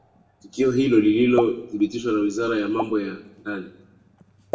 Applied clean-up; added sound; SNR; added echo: none; Explosion; 13 dB; reverberation time 0.8 s.